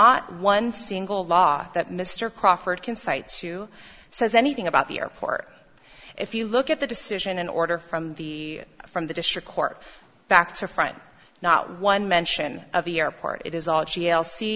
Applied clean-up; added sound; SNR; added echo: none; none; none; none.